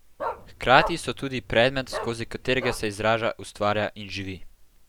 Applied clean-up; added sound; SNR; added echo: none; Bark; 10 dB; none.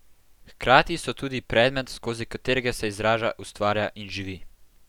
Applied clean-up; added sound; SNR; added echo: none; none; none; none.